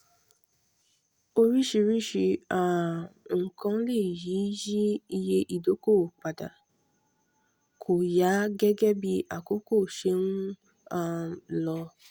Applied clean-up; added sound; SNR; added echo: none; none; none; none.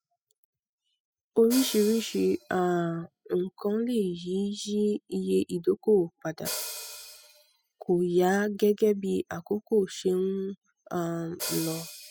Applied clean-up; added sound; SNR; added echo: classical method spectral subtraction.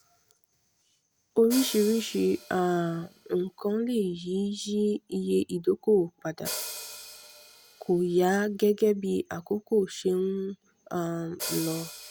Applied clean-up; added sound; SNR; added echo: none; Hi-hat; 15 dB; none.